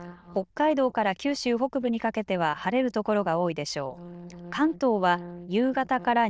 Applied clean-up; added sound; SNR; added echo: neural diffusion model UNIVERSE++.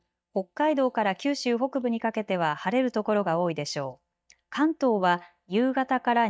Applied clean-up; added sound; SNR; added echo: neural mask model DeepFilterNet 3.